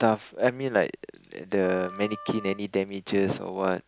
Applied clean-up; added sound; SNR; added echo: none; Wind instrument, woodwind instrument; 18 dB; none.